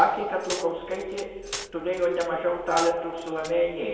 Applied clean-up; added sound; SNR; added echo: none; Glass; 13 dB; reverberation time 1.2 s.